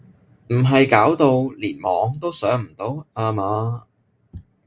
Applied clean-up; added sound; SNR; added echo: none; none; none; none.